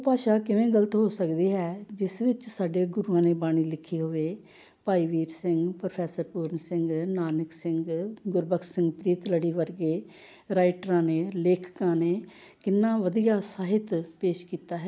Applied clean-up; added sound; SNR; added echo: none; none; none; none.